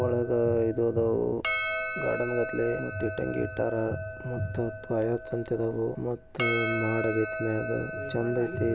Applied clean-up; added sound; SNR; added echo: none; Percussion; 7 dB; none.